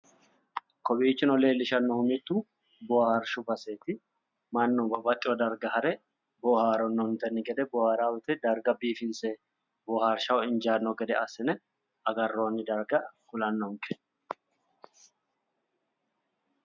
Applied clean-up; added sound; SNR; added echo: none; none; none; none.